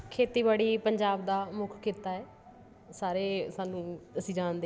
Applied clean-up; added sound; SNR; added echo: none; none; none; none.